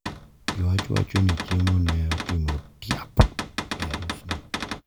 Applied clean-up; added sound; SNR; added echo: none; Cupboard open or close / Door; 7 dB; none.